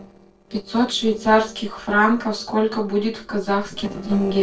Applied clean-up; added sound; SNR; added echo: neural separator model SepFormer DNS4.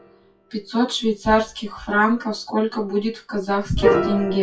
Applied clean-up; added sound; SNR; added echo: classical method WPE with log-MMSE.